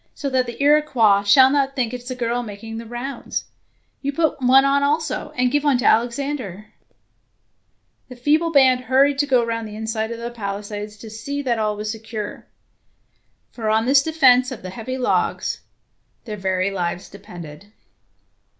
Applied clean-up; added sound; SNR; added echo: none; none; none; none.